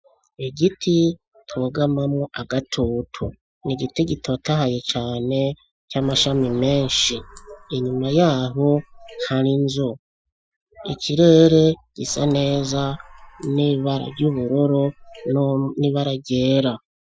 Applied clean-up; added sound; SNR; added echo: classical method Wiener filter.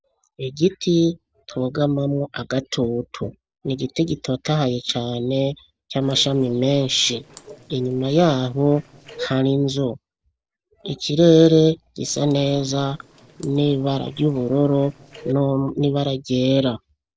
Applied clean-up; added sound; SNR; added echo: neural separator model SepFormer DNS4.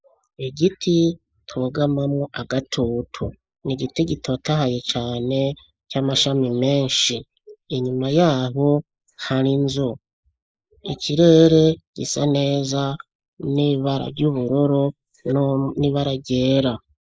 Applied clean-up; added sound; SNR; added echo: neural mask model Resemble Enhance denoiser.